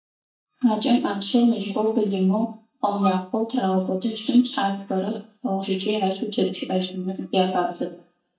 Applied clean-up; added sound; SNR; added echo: neural mask model DeepFilterNet 3.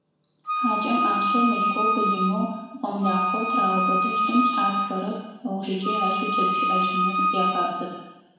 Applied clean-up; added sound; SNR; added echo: none; Wind instrument, woodwind instrument; -3 dB; reverberation time 1.1 s.